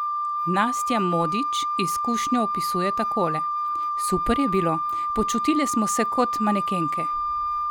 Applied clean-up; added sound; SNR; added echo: none; Wind instrument, woodwind instrument; -1 dB; none.